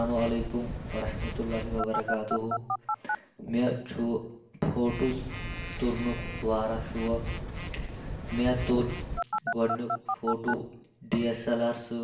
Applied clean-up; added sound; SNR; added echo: none; Telephone; 4 dB; reverberation time 0.7 s.